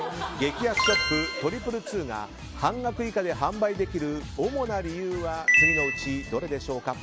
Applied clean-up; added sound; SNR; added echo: none; none; none; none.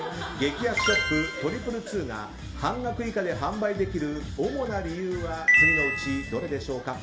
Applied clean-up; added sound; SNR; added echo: none; Wind instrument, woodwind instrument; 19 dB; reverberation time 1.3 s.